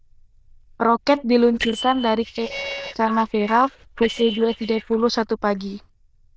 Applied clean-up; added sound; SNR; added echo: neural diffusion model UNIVERSE++.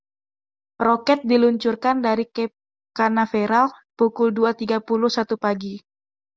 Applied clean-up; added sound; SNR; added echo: none; none; none; none.